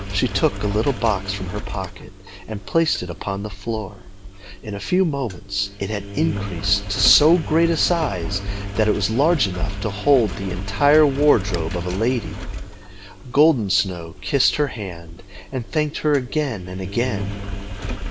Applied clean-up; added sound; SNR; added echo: none; Engine; 7 dB; none.